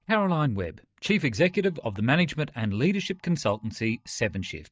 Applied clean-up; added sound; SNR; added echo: neural mask model DeepFilterNet 3.